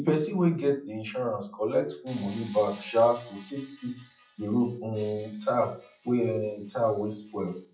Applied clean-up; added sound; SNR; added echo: classical method WPE with log-MMSE.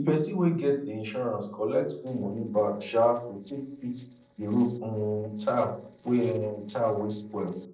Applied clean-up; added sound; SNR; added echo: neural separator model SepFormer DNS4.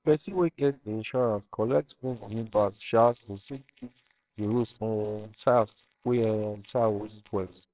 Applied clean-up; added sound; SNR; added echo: neural separator model SepFormer WHAMR!.